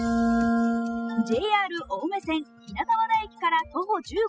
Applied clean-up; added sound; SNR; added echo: classical method spectral subtraction.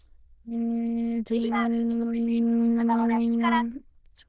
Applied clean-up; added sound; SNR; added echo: neural diffusion model UNIVERSE++.